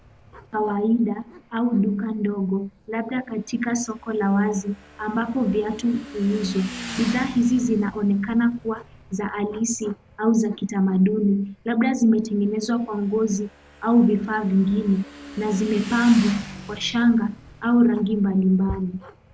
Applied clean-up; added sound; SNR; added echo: none; Motorcycle / Engine; 19 dB; none.